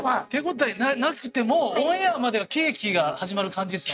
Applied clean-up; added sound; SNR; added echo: neural mask model RNNoise.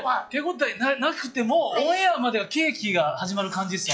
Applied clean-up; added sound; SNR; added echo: classical method log-MMSE.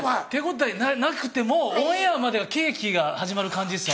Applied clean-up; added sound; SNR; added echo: none; none; none; none.